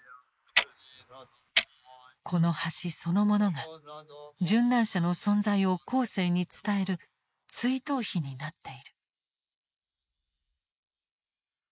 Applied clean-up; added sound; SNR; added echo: neural mask model Resemble Enhance denoiser.